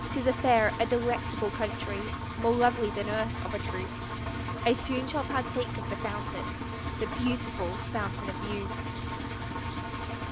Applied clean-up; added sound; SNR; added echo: none; Engine; 3 dB; none.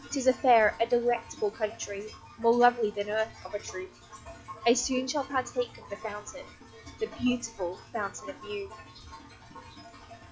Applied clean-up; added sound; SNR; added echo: classical method log-MMSE.